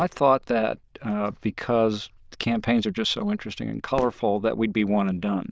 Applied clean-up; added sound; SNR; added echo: neural diffusion model UNIVERSE++.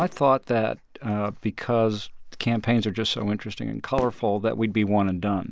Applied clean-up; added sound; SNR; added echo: none; Fireworks; 20 dB; none.